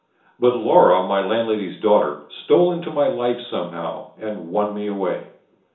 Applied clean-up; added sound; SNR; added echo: none; none; none; reverberation time 0.7 s.